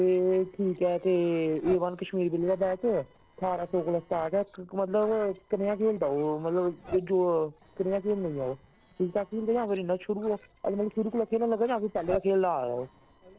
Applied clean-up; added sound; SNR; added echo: neural separator model SepFormer DNS4.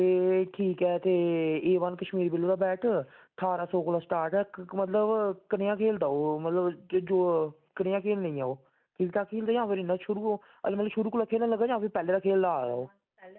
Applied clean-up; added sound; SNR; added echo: none; none; none; none.